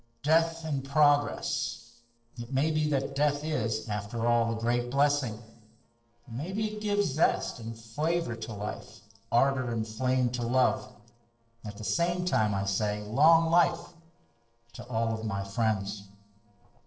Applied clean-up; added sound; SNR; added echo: neural separator model SepFormer DNS4.